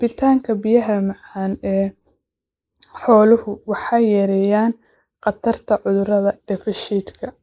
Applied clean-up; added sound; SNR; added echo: neural mask model Resemble Enhance denoiser.